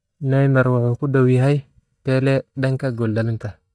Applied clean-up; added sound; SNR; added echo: neural mask model DeepFilterNet 3.